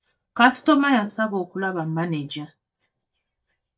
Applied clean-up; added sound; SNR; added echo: neural mask model DeepFilterNet 3.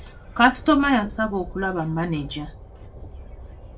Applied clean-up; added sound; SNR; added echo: none; Train; 15 dB; reverberation time 0.2 s.